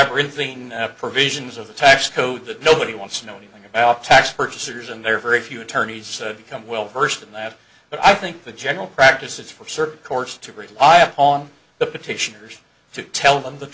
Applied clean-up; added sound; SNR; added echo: none; none; none; none.